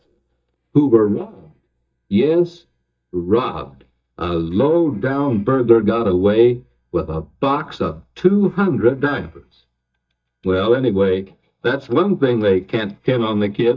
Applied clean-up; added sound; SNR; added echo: neural mask model DeepFilterNet 3.